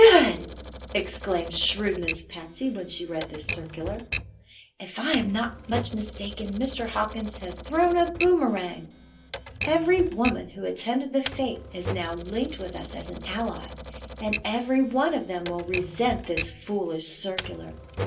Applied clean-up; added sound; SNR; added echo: none; Typewriter; 10 dB; reverberation time 0.3 s.